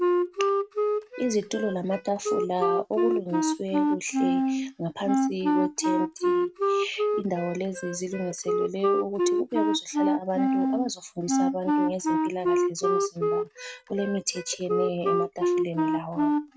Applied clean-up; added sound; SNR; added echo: neural mask model RNNoise.